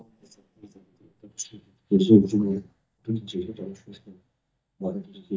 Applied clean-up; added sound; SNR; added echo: neural mask model DeepFilterNet 3.